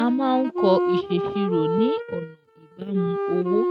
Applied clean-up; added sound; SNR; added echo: neural mask model RNNoise.